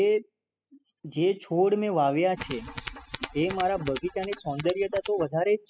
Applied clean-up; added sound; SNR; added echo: classical method spectral subtraction.